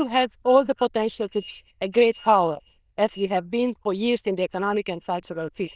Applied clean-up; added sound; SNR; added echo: neural diffusion model UNIVERSE++.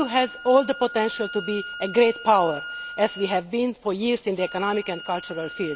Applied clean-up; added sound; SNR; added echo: none; Wind instrument, woodwind instrument; 14 dB; none.